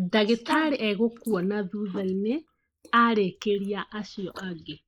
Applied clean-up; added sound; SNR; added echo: neural mask model Resemble Enhance denoiser.